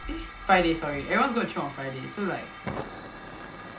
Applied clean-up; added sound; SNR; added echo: none; Hiss / Fire; 12 dB; none.